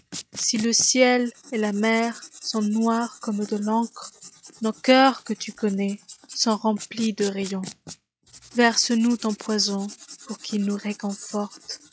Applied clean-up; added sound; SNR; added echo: classical method log-MMSE.